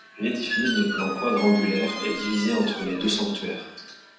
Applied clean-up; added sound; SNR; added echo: none; Squeak; 7 dB; reverberation time 0.9 s.